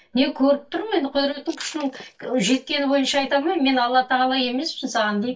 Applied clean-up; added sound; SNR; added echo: neural mask model DeepFilterNet 3.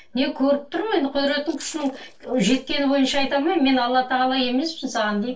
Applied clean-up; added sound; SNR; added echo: neural separator model SepFormer DNS4.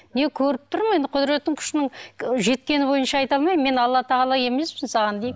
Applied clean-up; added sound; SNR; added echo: none; none; none; none.